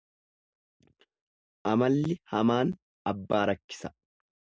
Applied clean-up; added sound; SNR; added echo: none; none; none; none.